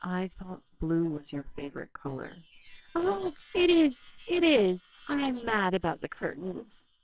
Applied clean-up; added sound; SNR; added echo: neural separator model SepFormer WHAMR!.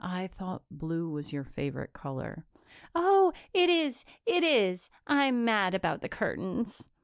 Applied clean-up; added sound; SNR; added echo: none; none; none; none.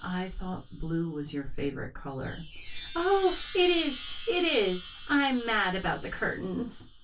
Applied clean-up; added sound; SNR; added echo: none; Chime; 12 dB; reverberation time 0.1 s.